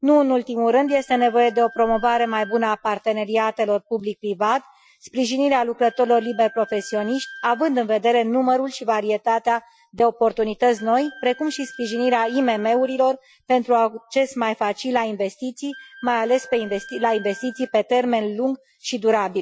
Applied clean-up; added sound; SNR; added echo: classical method Wiener filter.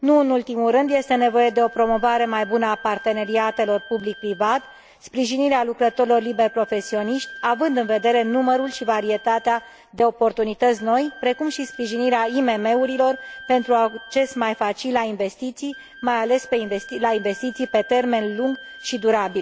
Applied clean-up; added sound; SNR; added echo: none; Wind instrument, woodwind instrument; 19 dB; none.